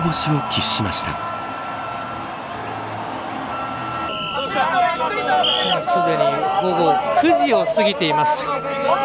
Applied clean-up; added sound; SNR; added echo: none; Wind instrument, woodwind instrument; 13 dB; none.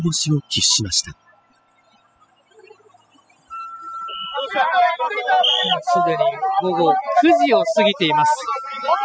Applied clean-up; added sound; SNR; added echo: classical method spectral subtraction.